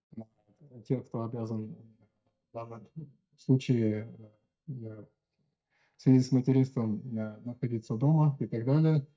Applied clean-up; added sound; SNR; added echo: neural mask model DeepFilterNet 3.